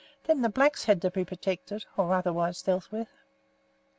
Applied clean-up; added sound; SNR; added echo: none; none; none; none.